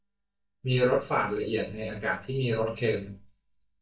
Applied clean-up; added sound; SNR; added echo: neural mask model DeepFilterNet 3.